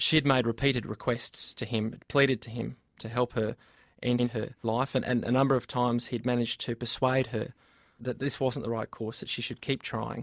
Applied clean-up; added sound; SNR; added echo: none; none; none; none.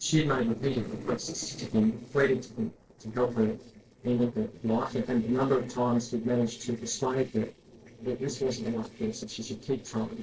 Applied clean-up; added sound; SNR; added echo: neural separator model SepFormer DNS4.